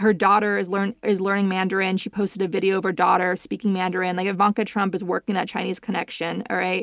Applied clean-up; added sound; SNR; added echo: none; none; none; none.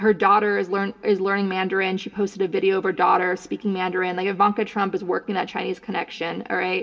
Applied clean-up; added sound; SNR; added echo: none; none; none; reverberation time 0.3 s.